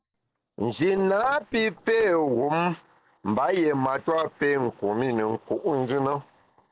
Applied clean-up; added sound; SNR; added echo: neural separator model SepFormer DNS4.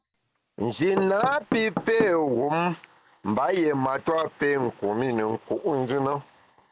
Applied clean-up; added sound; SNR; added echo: none; Knock / Wood; 10 dB; none.